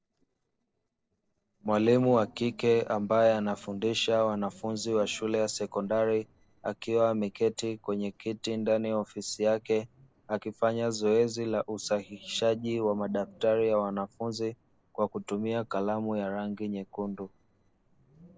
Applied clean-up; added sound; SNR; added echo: neural separator model SepFormer DNS4.